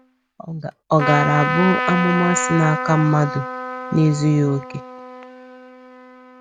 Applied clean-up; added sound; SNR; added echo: none; Trumpet; 5 dB; none.